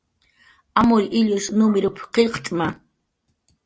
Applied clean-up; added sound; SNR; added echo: none; none; none; none.